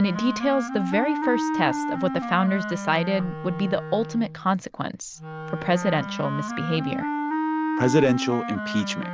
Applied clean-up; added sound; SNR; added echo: none; Wind instrument, woodwind instrument; 4 dB; none.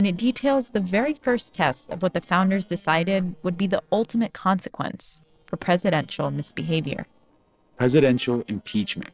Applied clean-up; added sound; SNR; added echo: neural separator model SepFormer DNS4.